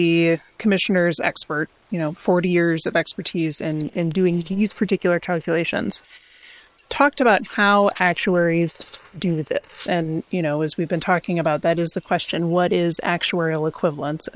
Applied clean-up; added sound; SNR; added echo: neural separator model SepFormer WHAM!.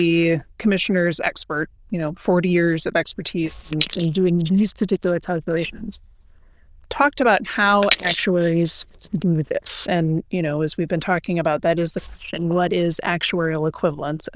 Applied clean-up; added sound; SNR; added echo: neural diffusion model UNIVERSE++.